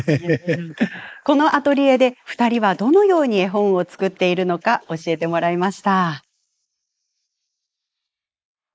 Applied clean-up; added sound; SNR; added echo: neural mask model Resemble Enhance denoiser.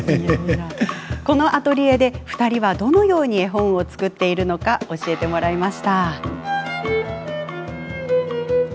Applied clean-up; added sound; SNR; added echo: none; Guitar; 17 dB; none.